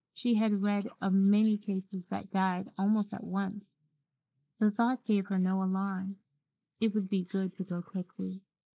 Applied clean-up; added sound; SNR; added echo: neural mask model Resemble Enhance denoiser.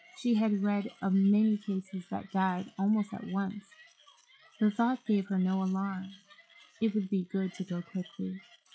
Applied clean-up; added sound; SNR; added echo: classical method log-MMSE.